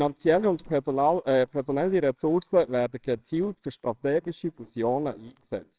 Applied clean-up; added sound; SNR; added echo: neural separator model SepFormer WHAMR!.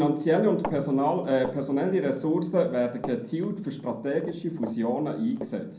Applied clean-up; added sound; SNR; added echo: none; Run; 15 dB; reverberation time 0.5 s.